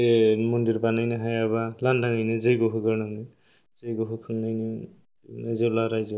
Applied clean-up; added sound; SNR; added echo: none; none; none; none.